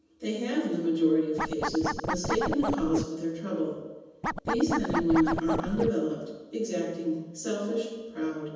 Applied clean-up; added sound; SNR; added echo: none; Scratching (performance technique); 2 dB; reverberation time 1.1 s.